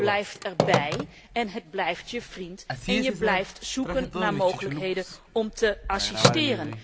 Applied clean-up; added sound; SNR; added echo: none; Telephone; 2 dB; none.